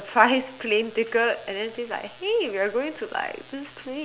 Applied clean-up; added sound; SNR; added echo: none; none; none; none.